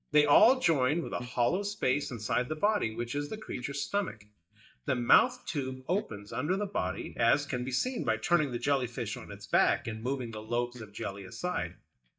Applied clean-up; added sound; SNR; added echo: neural mask model DeepFilterNet 3.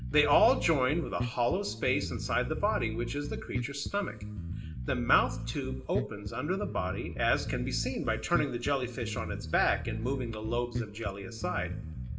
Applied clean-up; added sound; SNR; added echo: none; Bass guitar; 5 dB; reverberation time 0.7 s.